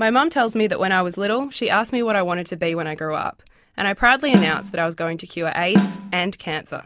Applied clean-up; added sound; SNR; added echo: none; Snare drum; -2 dB; none.